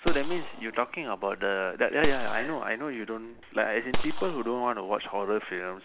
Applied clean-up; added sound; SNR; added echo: none; Gunshot, gunfire; 1 dB; none.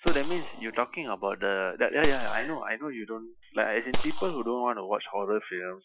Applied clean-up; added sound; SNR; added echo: classical method Wiener filter.